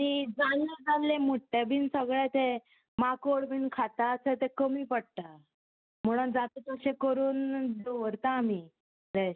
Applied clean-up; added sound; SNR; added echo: none; none; none; none.